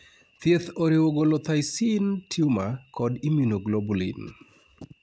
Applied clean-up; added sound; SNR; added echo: none; none; none; none.